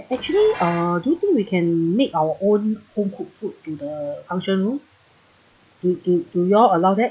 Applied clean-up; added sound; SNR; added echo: none; Dishes, pots, and pans; 17 dB; none.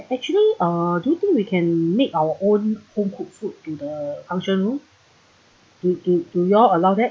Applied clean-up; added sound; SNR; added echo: none; none; none; none.